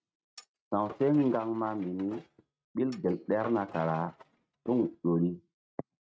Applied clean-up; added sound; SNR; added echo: neural mask model RNNoise.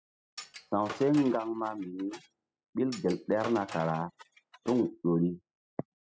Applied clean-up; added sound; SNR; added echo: classical method spectral subtraction.